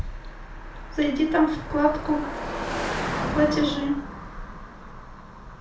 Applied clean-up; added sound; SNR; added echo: none; Car passing by; 7 dB; reverberation time 0.3 s.